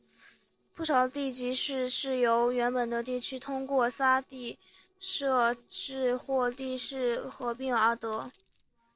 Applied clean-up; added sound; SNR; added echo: neural separator model SepFormer DNS4.